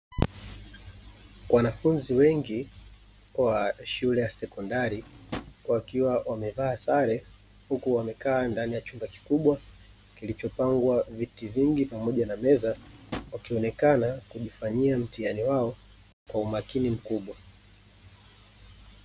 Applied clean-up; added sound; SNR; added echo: none; Drawer open or close; 15 dB; none.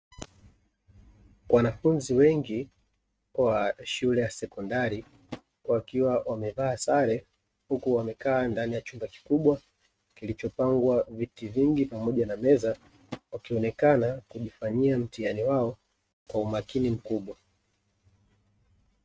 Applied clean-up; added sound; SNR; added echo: neural mask model RNNoise.